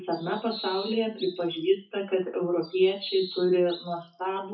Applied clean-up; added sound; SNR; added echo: classical method WPE with log-MMSE.